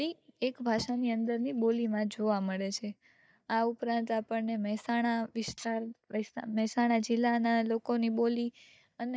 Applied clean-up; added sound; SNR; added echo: neural mask model DeepFilterNet 3.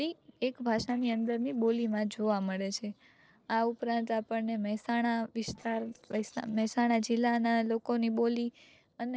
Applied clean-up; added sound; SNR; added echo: neural separator model SepFormer DNS4.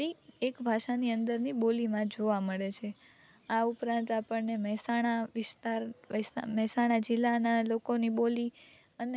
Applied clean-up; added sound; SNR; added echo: none; none; none; none.